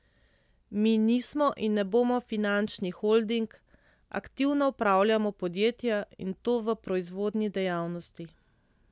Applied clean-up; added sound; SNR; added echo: none; none; none; none.